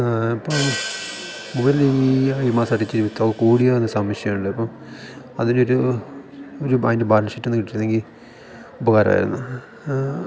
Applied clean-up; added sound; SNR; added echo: none; Hi-hat; 12 dB; none.